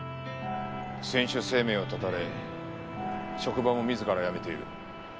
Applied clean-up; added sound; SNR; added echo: none; Gong; 10 dB; none.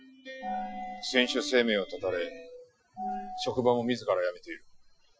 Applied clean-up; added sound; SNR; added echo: classical method Wiener filter.